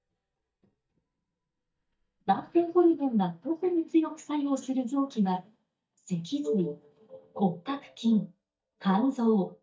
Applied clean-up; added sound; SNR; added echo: neural mask model DeepFilterNet 3.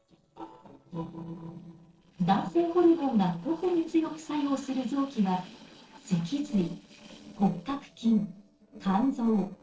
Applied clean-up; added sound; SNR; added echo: neural separator model SepFormer DNS4.